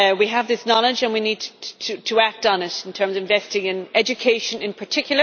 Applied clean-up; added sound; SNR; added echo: none; none; none; none.